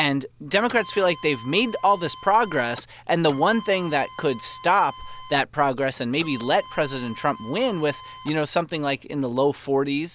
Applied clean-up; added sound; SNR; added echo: none; Printer; 17 dB; none.